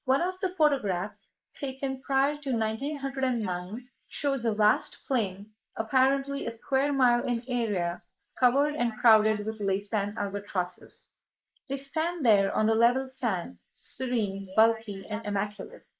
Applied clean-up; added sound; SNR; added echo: neural mask model Resemble Enhance denoiser.